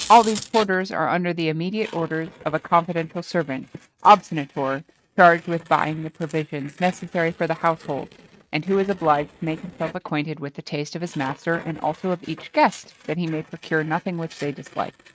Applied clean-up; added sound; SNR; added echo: neural mask model RNNoise.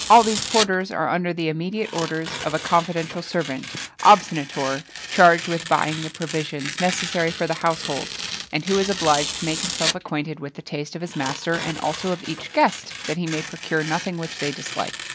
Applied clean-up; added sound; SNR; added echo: none; Tearing; 9 dB; none.